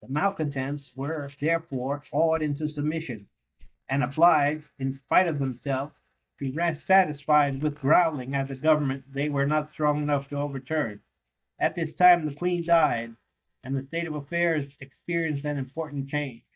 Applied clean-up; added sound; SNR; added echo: neural mask model DeepFilterNet 3.